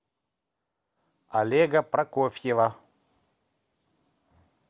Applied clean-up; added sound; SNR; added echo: none; none; none; none.